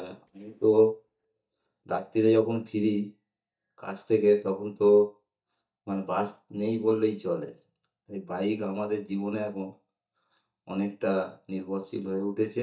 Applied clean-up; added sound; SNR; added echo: neural mask model DeepFilterNet 3.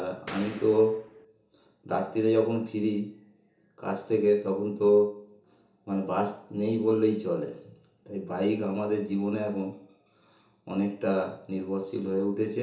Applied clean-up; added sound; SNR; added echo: none; Boom; 14 dB; reverberation time 0.8 s.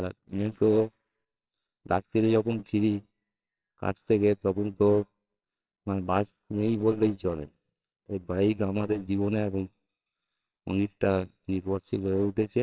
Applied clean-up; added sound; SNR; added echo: neural separator model SepFormer WHAMR!.